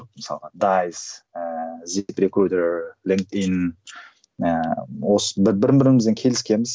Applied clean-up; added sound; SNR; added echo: none; none; none; none.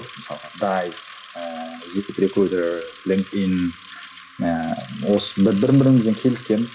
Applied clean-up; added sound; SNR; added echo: none; Bicycle; 16 dB; reverberation time 0.5 s.